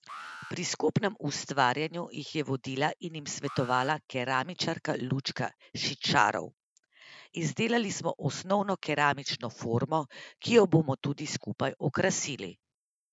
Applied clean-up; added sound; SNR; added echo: none; Alarm; 19 dB; none.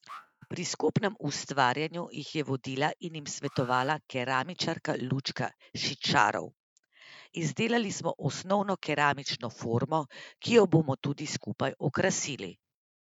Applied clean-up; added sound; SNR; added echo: neural mask model RNNoise.